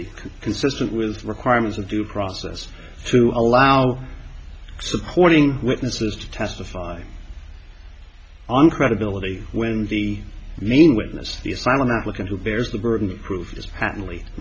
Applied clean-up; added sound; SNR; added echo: none; none; none; none.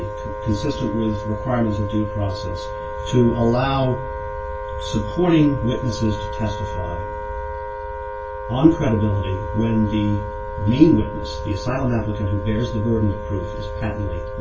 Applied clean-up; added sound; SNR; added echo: none; Wind instrument, woodwind instrument; 9 dB; reverberation time 0.1 s.